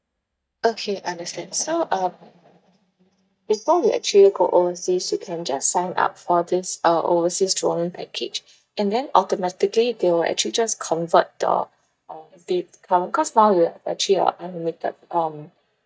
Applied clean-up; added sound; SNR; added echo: neural mask model DeepFilterNet 3.